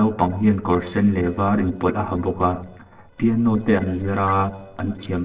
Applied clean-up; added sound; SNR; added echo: neural separator model SepFormer DNS4.